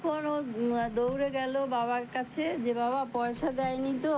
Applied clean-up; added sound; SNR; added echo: none; Printer; 19 dB; none.